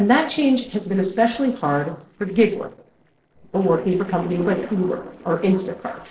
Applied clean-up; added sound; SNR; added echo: neural separator model SepFormer DNS4.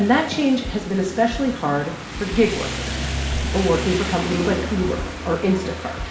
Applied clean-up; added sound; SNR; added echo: none; Rain; 6 dB; reverberation time 0.6 s.